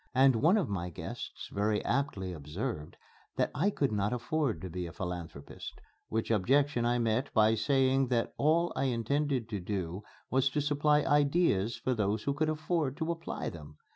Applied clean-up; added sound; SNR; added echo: none; none; none; none.